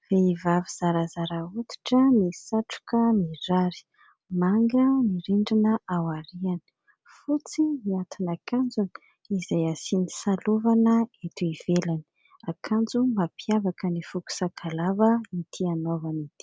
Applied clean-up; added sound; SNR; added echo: none; none; none; none.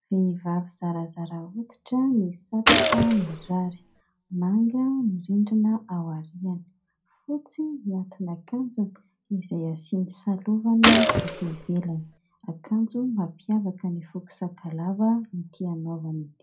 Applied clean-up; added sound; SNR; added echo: none; Gunshot, gunfire; -4 dB; reverberation time 0.2 s.